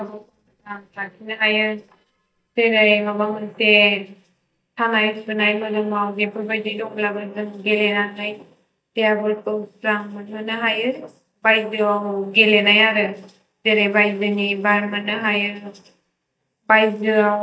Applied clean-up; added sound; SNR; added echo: neural mask model DeepFilterNet 3.